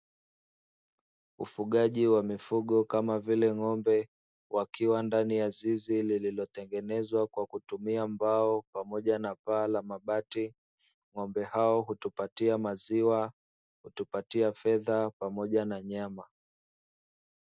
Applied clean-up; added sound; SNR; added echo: none; none; none; none.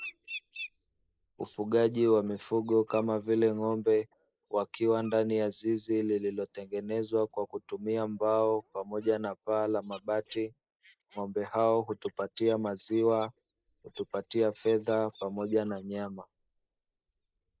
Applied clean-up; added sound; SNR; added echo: neural mask model Resemble Enhance denoiser.